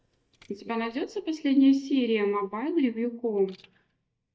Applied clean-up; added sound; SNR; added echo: neural mask model DeepFilterNet 3.